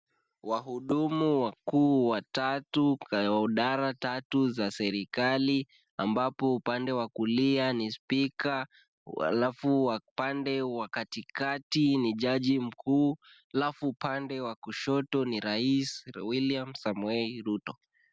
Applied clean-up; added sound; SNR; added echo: none; none; none; none.